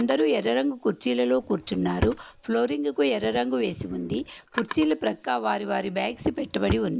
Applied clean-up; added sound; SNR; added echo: none; Drawer open or close; 12 dB; none.